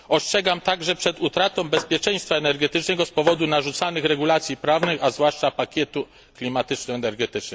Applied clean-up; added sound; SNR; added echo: none; Tap / Hammer; 12 dB; none.